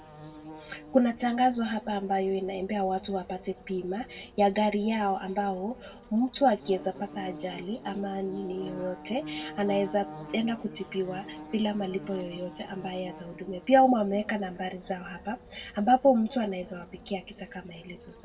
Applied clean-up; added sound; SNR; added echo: none; Buzz / Bird; 17 dB; reverberation time 1.3 s.